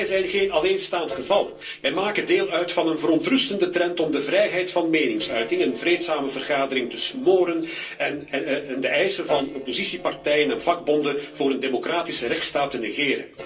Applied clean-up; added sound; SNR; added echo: neural separator model SepFormer DNS4.